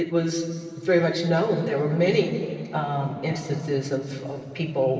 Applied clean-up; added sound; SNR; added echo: none; none; none; reverberation time 2.6 s.